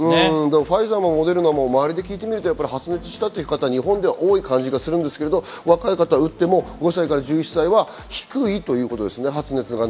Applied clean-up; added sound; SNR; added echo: none; none; none; none.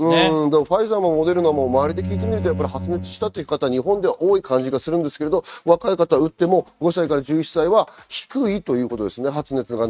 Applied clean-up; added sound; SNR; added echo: neural mask model RNNoise.